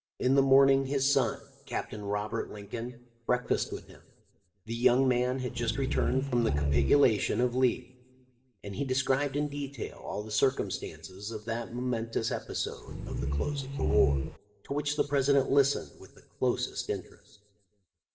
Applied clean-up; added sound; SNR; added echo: none; Growling; 0 dB; reverberation time 1.0 s.